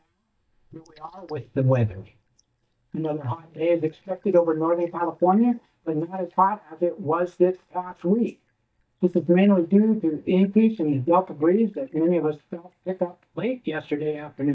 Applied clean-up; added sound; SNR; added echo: neural mask model DeepFilterNet 3.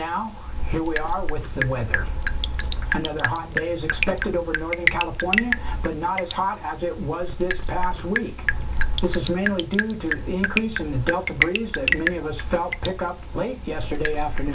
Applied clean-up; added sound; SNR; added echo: none; Drip; 3 dB; reverberation time 0.2 s.